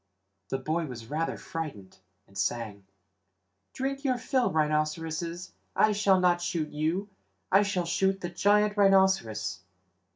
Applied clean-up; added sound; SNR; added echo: none; none; none; reverberation time 0.2 s.